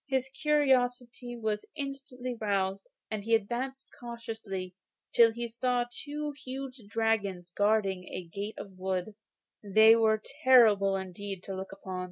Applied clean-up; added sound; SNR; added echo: none; none; none; none.